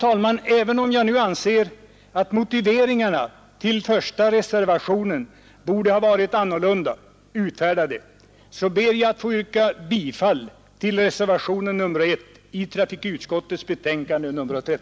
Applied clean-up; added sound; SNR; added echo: none; none; none; none.